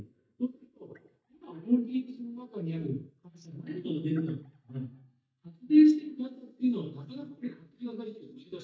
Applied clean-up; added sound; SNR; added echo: neural mask model DeepFilterNet 3.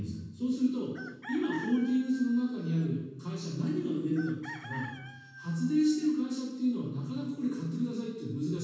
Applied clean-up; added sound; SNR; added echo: none; Chicken, rooster; 15 dB; reverberation time 1.2 s.